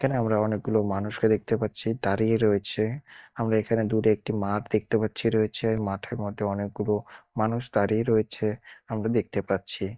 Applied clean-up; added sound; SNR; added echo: neural mask model DeepFilterNet 3.